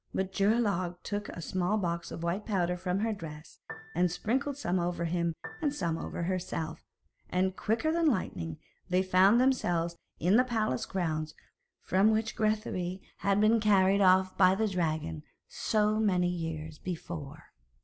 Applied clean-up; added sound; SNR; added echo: none; Piano; 20 dB; none.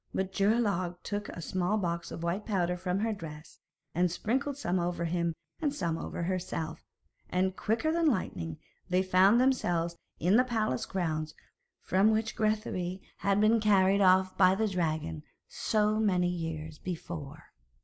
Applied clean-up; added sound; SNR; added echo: neural mask model Resemble Enhance denoiser.